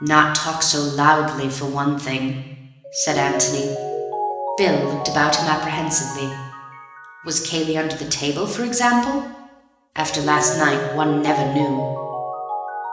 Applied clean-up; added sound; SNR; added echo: none; Mallet percussion; 8 dB; reverberation time 1.0 s.